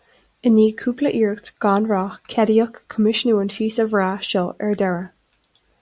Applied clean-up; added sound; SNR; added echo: none; none; none; none.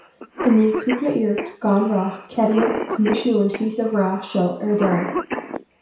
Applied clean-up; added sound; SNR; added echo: none; Cough; 9 dB; reverberation time 0.6 s.